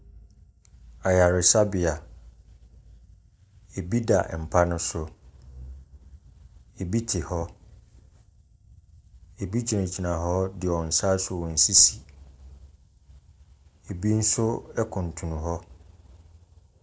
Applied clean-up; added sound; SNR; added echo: none; none; none; none.